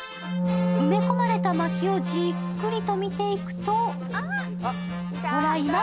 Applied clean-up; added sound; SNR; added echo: none; Wind instrument, woodwind instrument; 0 dB; none.